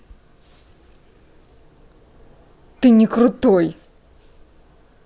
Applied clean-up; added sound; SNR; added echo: none; none; none; none.